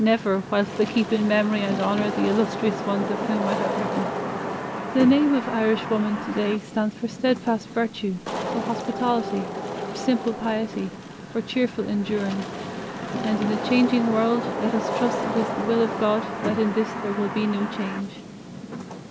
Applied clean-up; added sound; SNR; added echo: none; Wind / Rain; 5 dB; none.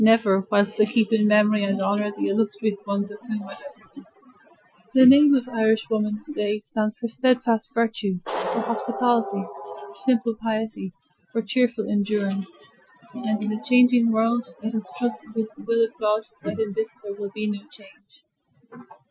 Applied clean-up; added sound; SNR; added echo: classical method Wiener filter.